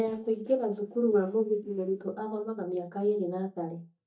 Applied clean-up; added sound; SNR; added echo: neural mask model DeepFilterNet 3.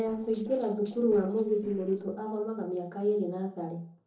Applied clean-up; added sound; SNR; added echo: neural separator model SepFormer DNS4.